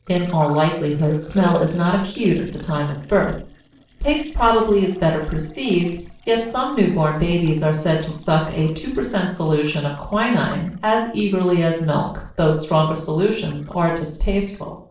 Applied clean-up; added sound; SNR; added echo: neural separator model SepFormer DNS4.